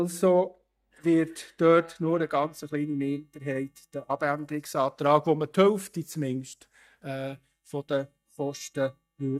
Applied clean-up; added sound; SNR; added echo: neural mask model DeepFilterNet 3.